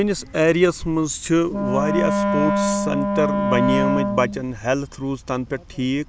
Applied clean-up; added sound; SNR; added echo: none; Wind instrument, woodwind instrument; 0 dB; none.